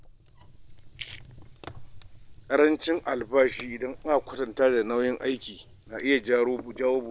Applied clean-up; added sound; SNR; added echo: none; Fire; 19 dB; none.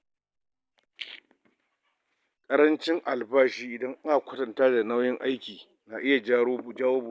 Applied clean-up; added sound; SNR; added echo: none; none; none; none.